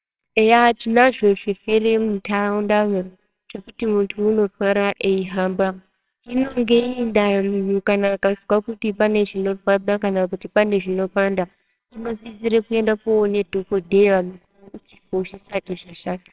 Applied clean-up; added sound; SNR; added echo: neural separator model SepFormer WHAMR!.